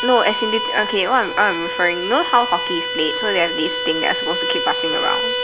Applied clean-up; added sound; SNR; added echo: none; Bowed string instrument; 3 dB; none.